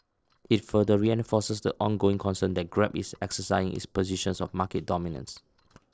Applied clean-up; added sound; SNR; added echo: neural separator model SepFormer DNS4.